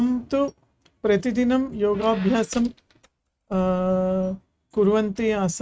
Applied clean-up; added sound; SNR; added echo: neural mask model RNNoise.